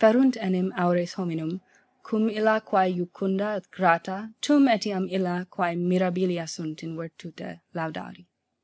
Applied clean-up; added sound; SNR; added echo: none; none; none; none.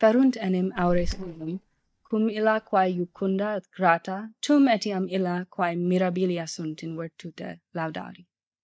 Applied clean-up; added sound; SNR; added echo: neural mask model DeepFilterNet 3.